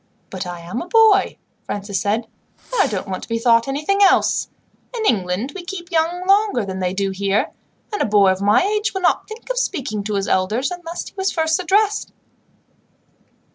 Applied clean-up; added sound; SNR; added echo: none; Fireworks; 20 dB; none.